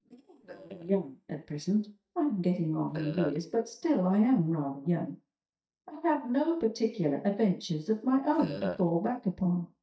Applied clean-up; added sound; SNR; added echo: neural mask model DeepFilterNet 3.